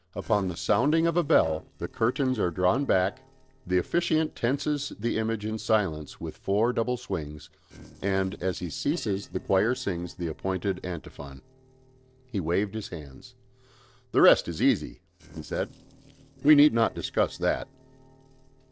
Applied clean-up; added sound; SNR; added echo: neural separator model SepFormer DNS4.